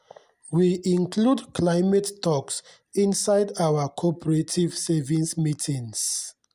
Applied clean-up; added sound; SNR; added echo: none; none; none; none.